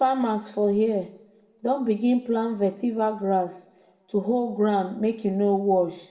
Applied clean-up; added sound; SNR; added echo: none; none; none; reverberation time 0.8 s.